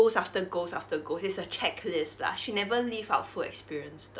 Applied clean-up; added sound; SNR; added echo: none; none; none; none.